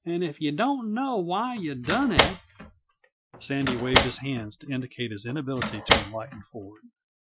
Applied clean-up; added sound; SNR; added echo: classical method Wiener filter.